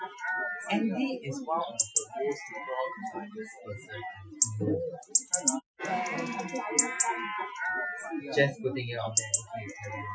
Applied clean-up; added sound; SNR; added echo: classical method Wiener filter.